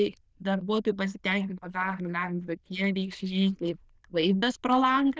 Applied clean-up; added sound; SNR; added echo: neural diffusion model UNIVERSE++.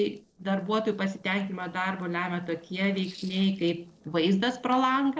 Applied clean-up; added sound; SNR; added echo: neural separator model SepFormer DNS4.